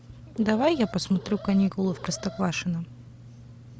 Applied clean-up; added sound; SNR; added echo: none; Alarm; 17 dB; none.